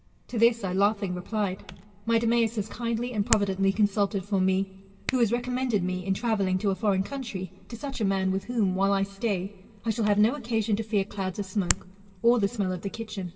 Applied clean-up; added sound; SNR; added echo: none; Hands; 14 dB; reverberation time 1.6 s.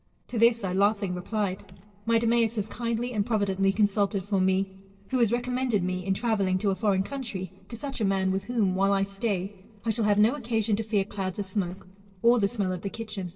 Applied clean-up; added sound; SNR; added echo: neural separator model SepFormer DNS4.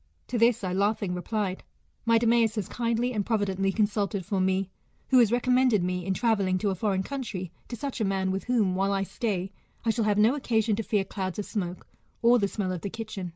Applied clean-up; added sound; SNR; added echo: none; none; none; none.